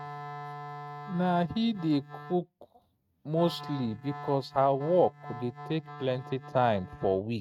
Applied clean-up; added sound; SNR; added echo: neural mask model RNNoise.